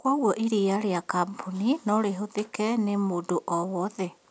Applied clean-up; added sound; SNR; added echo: none; none; none; none.